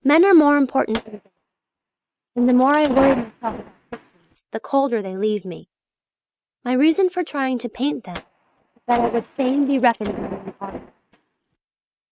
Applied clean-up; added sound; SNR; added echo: neural mask model RNNoise.